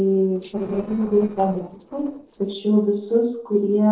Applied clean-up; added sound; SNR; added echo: neural separator model SepFormer DNS4.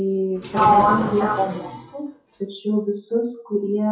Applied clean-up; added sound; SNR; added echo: classical method WPE with log-MMSE.